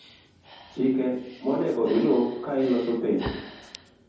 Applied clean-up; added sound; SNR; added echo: none; Breathing; 17 dB; reverberation time 0.9 s.